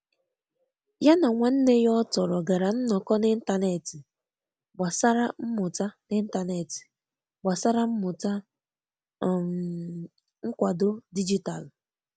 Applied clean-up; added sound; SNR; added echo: none; none; none; none.